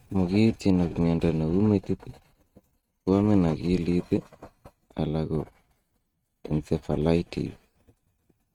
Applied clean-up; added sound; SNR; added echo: neural mask model RNNoise.